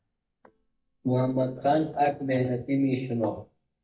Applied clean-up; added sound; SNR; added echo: neural mask model DeepFilterNet 3.